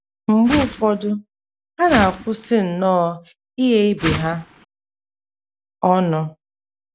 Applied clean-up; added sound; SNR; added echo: none; Whoosh, swoosh, swish; 6 dB; none.